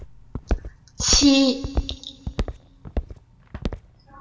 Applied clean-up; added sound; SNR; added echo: none; Walk, footsteps; 5 dB; reverberation time 1.4 s.